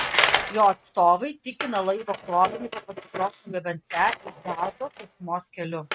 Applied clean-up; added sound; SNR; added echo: neural mask model RNNoise.